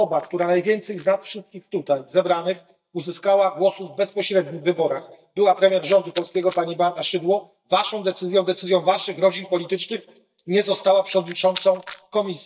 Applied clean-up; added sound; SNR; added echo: neural mask model DeepFilterNet 3.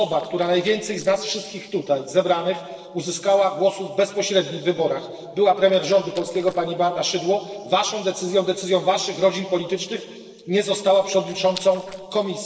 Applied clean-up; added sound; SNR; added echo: neural separator model SepFormer DNS4.